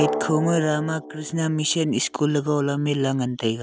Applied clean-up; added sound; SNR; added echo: none; Drum; 10 dB; none.